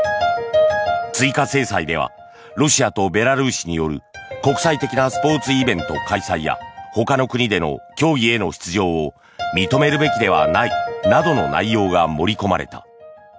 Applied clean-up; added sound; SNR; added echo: none; none; none; none.